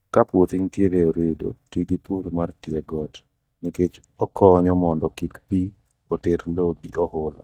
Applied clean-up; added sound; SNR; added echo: neural mask model DeepFilterNet 3.